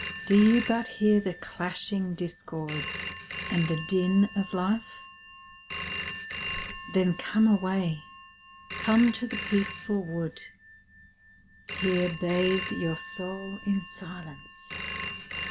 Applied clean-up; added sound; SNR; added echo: none; Telephone; 10 dB; none.